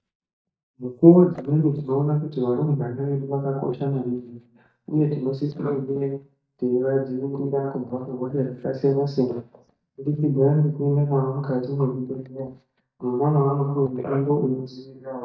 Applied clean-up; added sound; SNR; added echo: neural mask model DeepFilterNet 3.